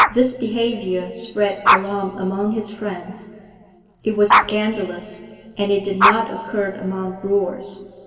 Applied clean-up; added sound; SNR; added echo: none; Dog; 1 dB; reverberation time 2.2 s.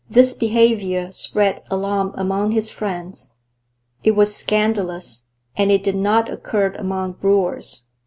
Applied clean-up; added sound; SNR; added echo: none; none; none; none.